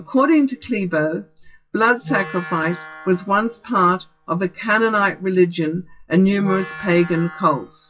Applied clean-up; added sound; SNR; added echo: classical method WPE with log-MMSE.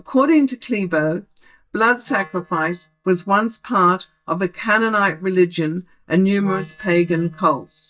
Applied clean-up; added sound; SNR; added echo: neural mask model DeepFilterNet 3.